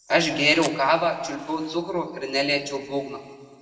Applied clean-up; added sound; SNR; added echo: none; Fire; 17 dB; reverberation time 1.6 s.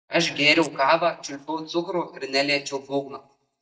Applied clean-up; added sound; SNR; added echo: neural mask model DeepFilterNet 3.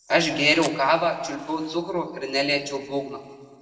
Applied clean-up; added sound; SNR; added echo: neural separator model SepFormer DNS4.